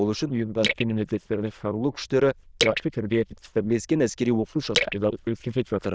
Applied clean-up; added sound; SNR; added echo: neural diffusion model UNIVERSE++.